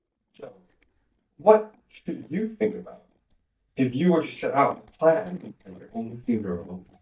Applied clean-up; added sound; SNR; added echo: neural mask model DeepFilterNet 3.